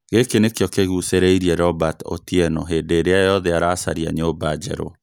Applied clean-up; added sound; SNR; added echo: none; none; none; none.